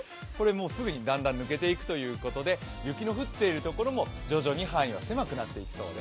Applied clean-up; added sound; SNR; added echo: none; none; none; none.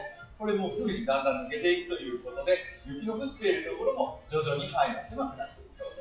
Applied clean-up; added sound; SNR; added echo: classical method WPE with log-MMSE.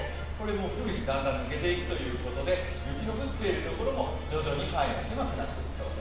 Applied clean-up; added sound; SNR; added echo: none; Mechanical fan; 4 dB; reverberation time 1.1 s.